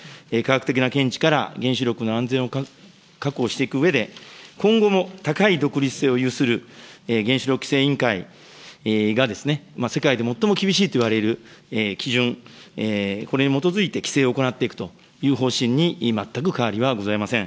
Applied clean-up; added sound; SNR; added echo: none; none; none; none.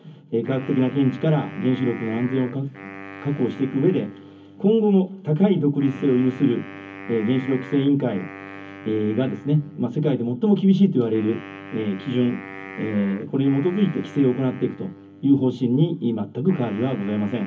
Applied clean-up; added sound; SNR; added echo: none; Wind instrument, woodwind instrument; 17 dB; reverberation time 0.3 s.